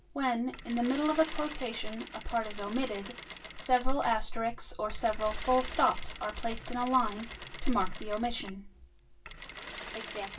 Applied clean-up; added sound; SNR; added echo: none; Mechanisms; 12 dB; reverberation time 0.2 s.